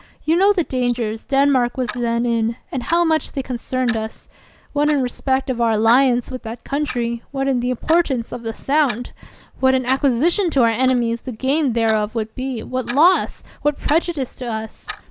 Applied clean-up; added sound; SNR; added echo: neural mask model Resemble Enhance denoiser.